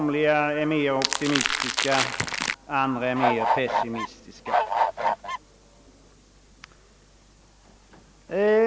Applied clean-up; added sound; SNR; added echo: none; Bird / Fowl + Crackle; -2 dB; none.